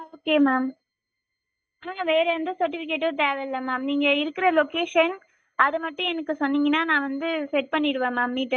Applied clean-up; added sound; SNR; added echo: neural mask model DeepFilterNet 3.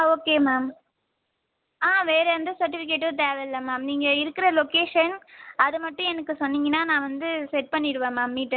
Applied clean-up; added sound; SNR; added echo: none; none; none; none.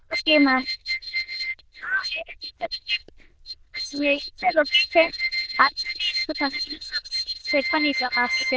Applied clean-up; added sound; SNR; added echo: neural diffusion model UNIVERSE++.